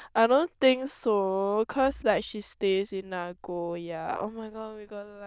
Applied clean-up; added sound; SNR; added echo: neural diffusion model UNIVERSE++.